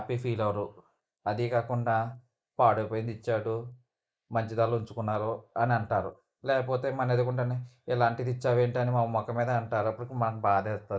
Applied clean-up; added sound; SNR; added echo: neural mask model Resemble Enhance denoiser.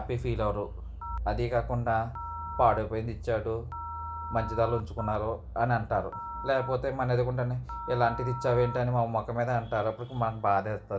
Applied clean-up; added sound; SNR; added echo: none; Telephone; 12 dB; none.